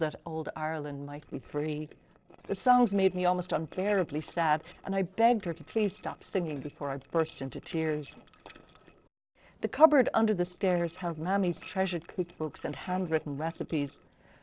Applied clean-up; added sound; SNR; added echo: neural separator model SepFormer DNS4.